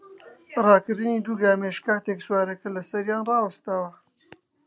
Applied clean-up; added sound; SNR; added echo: none; none; none; none.